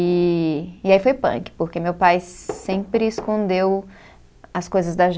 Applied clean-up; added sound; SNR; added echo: none; Knock; 18 dB; none.